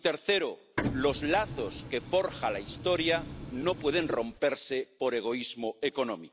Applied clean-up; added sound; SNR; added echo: none; Printer; 8 dB; none.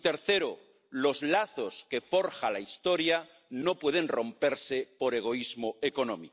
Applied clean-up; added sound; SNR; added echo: none; none; none; none.